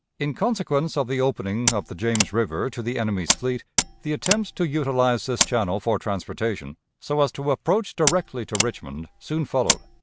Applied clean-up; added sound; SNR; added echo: none; Mechanisms; 3 dB; none.